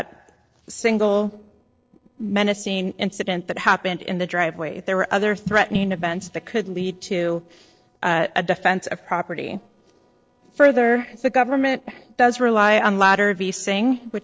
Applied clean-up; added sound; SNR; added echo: neural separator model SepFormer DNS4.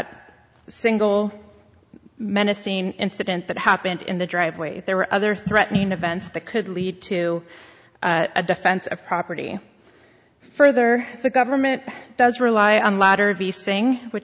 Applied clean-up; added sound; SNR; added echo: none; none; none; none.